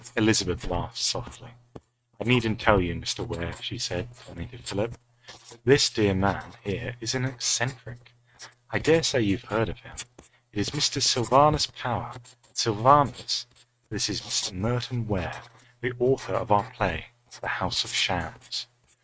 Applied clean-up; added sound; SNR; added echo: neural mask model RNNoise.